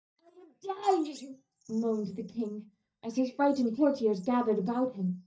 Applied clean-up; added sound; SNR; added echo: neural mask model DeepFilterNet 3.